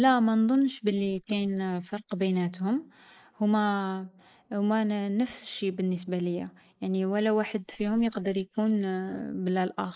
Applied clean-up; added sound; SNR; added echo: neural mask model Resemble Enhance denoiser.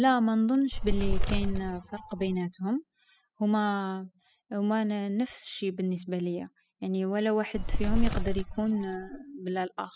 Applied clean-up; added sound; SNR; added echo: classical method spectral subtraction.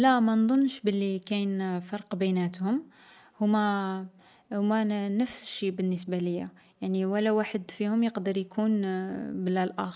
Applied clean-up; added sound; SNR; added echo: none; none; none; none.